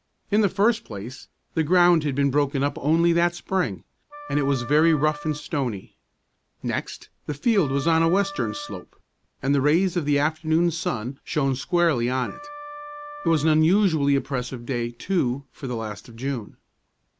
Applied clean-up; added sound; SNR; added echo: none; Wind instrument, woodwind instrument; 16 dB; none.